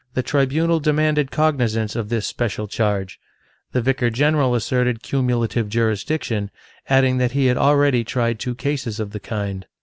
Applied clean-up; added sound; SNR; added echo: none; none; none; none.